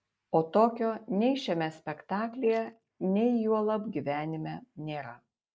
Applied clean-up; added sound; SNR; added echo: neural mask model Resemble Enhance denoiser.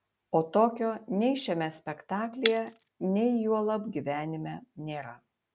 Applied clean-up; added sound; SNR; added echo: none; Shatter; 12 dB; none.